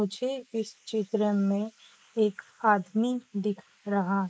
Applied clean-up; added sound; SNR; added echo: neural mask model Resemble Enhance denoiser.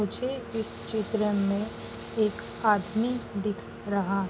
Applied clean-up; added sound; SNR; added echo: none; Tools; 19 dB; none.